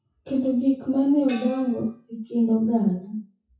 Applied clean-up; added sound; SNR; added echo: classical method WPE with log-MMSE.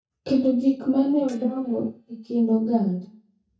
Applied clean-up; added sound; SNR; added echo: neural mask model DeepFilterNet 3.